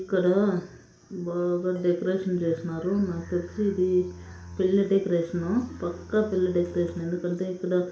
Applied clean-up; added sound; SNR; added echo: none; Bowed string instrument; 18 dB; reverberation time 0.5 s.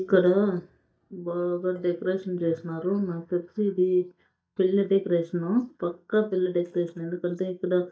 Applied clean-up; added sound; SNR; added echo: neural mask model DeepFilterNet 3.